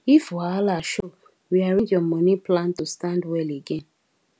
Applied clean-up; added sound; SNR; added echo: none; none; none; none.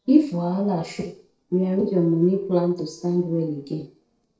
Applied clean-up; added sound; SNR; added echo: neural separator model SepFormer DNS4.